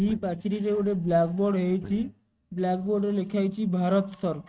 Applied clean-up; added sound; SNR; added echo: neural mask model RNNoise.